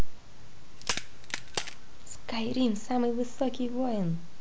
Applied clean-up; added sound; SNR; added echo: none; Crack; 10 dB; none.